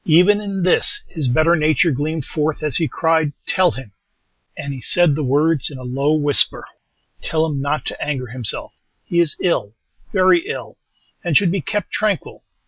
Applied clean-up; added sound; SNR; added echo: none; none; none; none.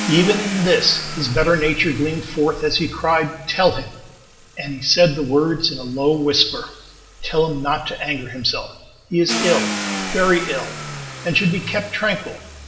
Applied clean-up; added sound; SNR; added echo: none; Car; 11 dB; reverberation time 0.9 s.